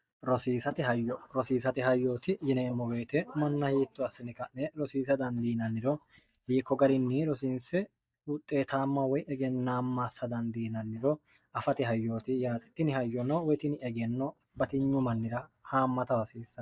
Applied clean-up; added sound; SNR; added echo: neural mask model DeepFilterNet 3.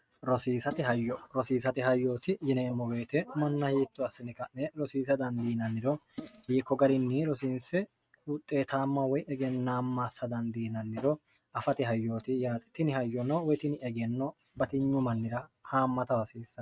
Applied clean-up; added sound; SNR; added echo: neural mask model RNNoise.